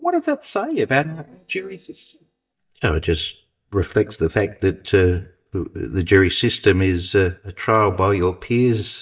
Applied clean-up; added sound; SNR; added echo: neural mask model DeepFilterNet 3.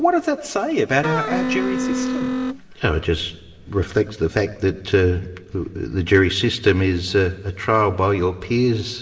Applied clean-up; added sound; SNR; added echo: none; Wind instrument, woodwind instrument; 2 dB; reverberation time 2.3 s.